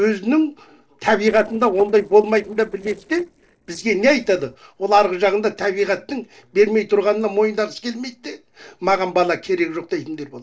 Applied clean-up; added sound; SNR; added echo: neural separator model SepFormer DNS4.